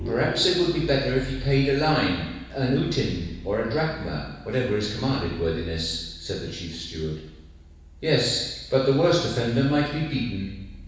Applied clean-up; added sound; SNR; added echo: none; Vehicle; 14 dB; reverberation time 1.1 s.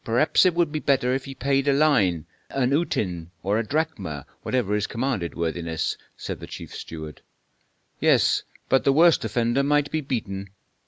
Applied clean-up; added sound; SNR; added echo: none; none; none; none.